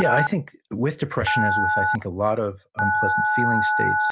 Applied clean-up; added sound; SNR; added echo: none; Telephone; -2 dB; none.